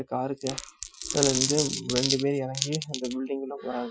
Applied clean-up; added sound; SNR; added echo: classical method Wiener filter.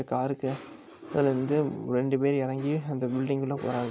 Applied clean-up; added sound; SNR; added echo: none; none; none; none.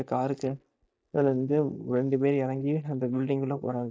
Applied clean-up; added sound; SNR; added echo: neural mask model DeepFilterNet 3.